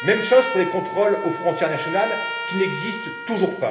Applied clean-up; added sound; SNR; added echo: none; Trumpet; 8 dB; reverberation time 1.0 s.